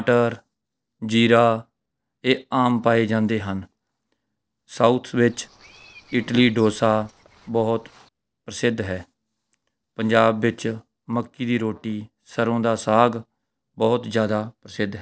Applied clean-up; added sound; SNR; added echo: neural separator model SepFormer DNS4.